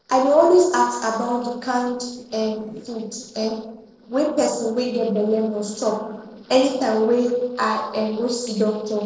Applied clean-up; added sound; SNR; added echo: neural separator model SepFormer DNS4.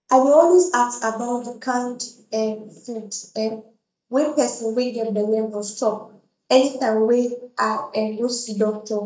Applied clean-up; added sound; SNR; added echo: neural mask model DeepFilterNet 3.